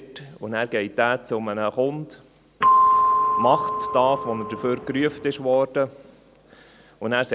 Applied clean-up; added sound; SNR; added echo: none; Percussion; -3 dB; none.